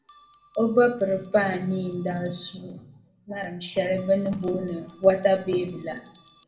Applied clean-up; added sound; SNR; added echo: none; Bell; 5 dB; reverberation time 0.5 s.